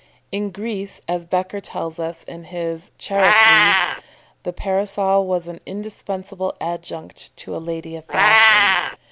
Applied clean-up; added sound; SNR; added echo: none; Meow; -2 dB; none.